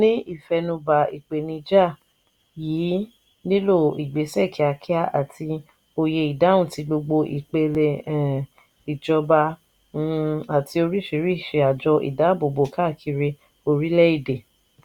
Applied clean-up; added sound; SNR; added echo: none; none; none; none.